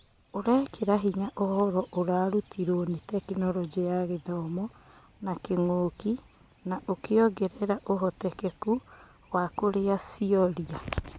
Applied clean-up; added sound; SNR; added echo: none; none; none; none.